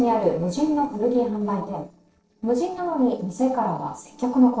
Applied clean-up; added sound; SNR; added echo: neural separator model SepFormer DNS4.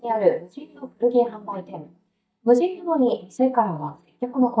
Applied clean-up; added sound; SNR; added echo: neural mask model DeepFilterNet 3.